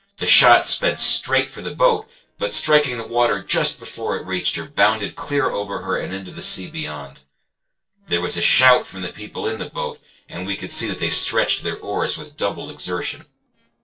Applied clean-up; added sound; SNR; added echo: neural separator model SepFormer DNS4.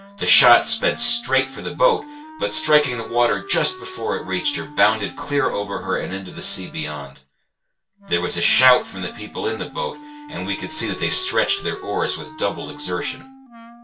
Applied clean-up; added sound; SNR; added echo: none; Wind instrument, woodwind instrument; 18 dB; reverberation time 0.2 s.